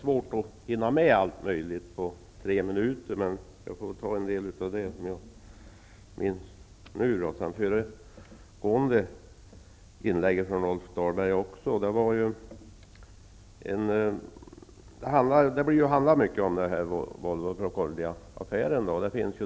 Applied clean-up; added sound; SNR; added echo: none; none; none; none.